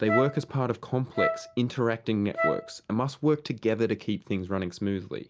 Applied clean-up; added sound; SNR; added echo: none; Wind instrument, woodwind instrument; 4 dB; none.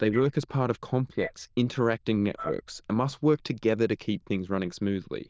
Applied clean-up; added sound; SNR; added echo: neural diffusion model UNIVERSE++.